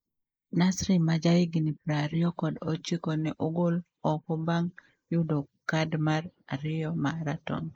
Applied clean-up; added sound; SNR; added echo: neural mask model Resemble Enhance denoiser.